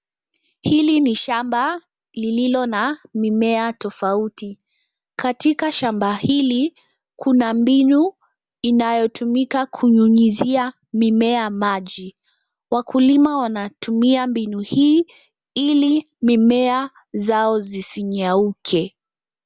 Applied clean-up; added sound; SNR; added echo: none; none; none; none.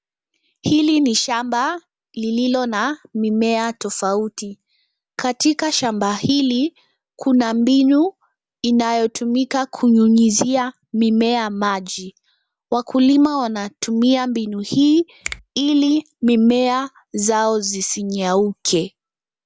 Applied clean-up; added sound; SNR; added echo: none; Finger snapping; 19 dB; none.